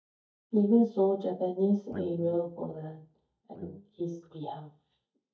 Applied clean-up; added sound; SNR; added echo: neural mask model DeepFilterNet 3.